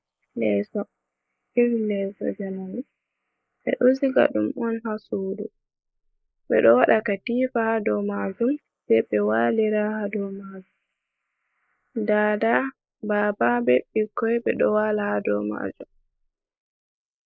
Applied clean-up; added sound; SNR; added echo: neural mask model Resemble Enhance denoiser.